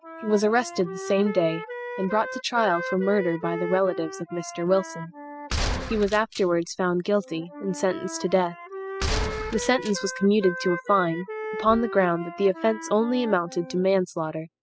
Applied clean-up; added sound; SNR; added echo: classical method spectral subtraction.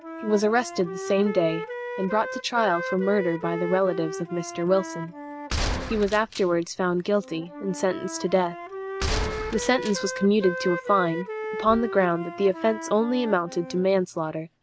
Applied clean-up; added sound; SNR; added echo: none; Gunshot, gunfire + Wind instrument, woodwind instrument; 8 dB; none.